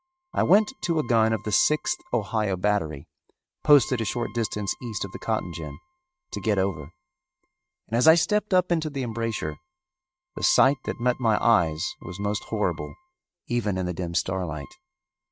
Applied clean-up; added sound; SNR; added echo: neural mask model RNNoise.